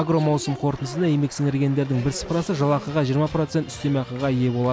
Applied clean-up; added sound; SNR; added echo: none; none; none; none.